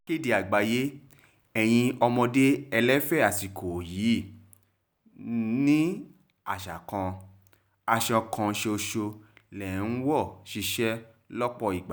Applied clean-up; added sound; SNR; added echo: none; none; none; none.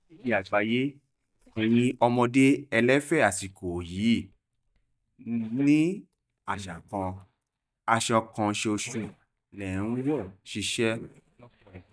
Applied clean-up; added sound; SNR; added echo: neural mask model DeepFilterNet 3.